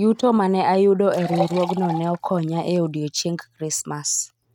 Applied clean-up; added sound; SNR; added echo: neural mask model RNNoise.